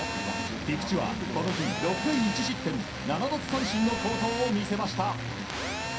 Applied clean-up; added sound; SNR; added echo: none; Telephone; 6 dB; reverberation time 0.3 s.